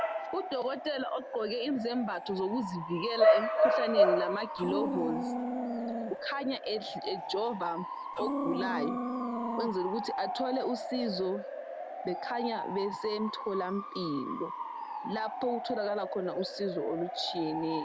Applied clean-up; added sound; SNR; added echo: none; Dog + Bark / Motor vehicle (road) / Siren; -1 dB; none.